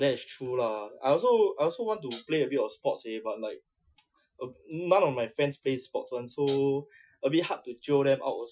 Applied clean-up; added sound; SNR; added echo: classical method Wiener filter.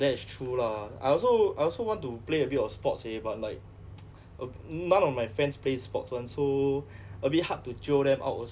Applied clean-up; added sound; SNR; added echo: none; none; none; none.